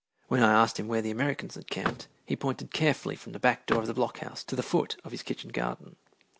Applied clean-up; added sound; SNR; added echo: none; Vehicle; 9 dB; none.